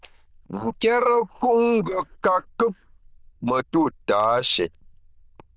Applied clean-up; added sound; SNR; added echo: neural diffusion model UNIVERSE++.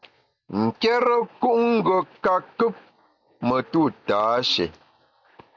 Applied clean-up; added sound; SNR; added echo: none; none; none; none.